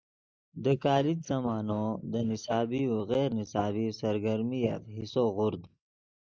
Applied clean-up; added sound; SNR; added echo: neural mask model Resemble Enhance denoiser.